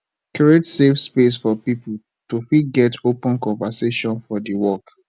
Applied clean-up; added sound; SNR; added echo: none; none; none; none.